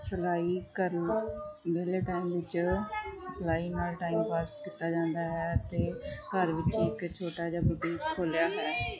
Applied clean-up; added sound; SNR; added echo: classical method log-MMSE.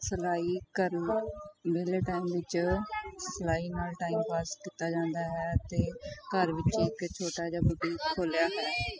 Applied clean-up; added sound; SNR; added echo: classical method spectral subtraction.